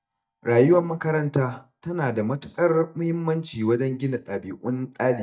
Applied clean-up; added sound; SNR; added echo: neural mask model DeepFilterNet 3.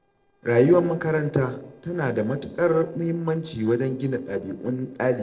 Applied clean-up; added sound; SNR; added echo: neural separator model SepFormer DNS4.